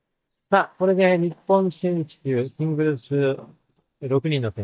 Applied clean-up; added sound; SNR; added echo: neural mask model DeepFilterNet 3.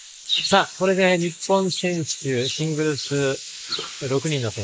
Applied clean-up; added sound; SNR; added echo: neural mask model Resemble Enhance denoiser.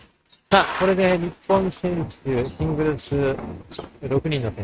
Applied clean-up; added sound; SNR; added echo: neural mask model RNNoise.